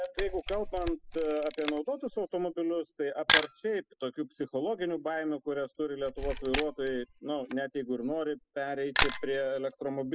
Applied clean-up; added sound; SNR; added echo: classical method spectral subtraction.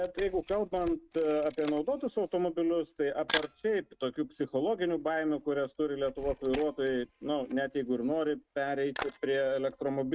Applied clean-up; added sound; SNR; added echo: neural mask model RNNoise.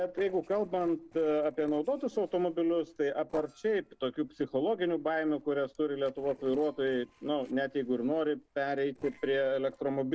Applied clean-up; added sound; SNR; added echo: neural separator model SepFormer DNS4.